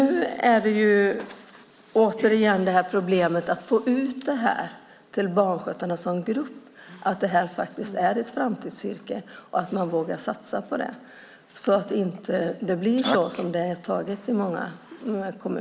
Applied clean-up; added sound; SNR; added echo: none; none; none; none.